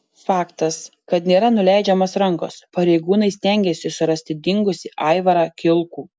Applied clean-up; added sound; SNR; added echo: none; none; none; none.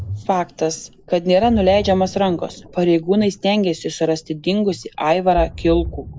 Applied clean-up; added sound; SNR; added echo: none; Ocean; 14 dB; none.